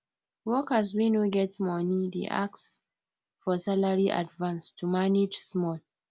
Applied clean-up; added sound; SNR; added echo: none; none; none; none.